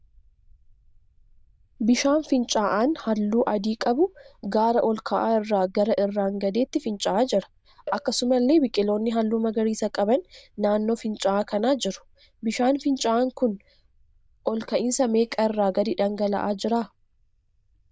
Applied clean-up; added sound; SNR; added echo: neural diffusion model UNIVERSE++.